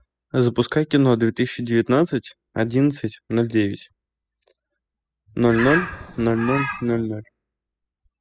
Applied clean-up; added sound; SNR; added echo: classical method spectral subtraction.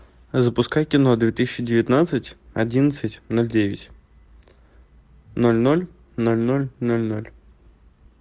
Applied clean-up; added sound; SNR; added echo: none; none; none; none.